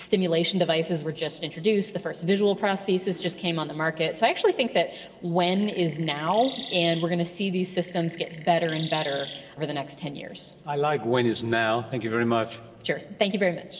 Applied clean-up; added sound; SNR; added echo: none; Chirp, tweet; 14 dB; reverberation time 1.8 s.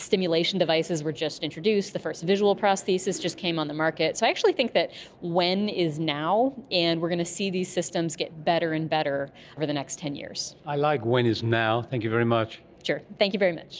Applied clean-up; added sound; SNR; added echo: none; none; none; none.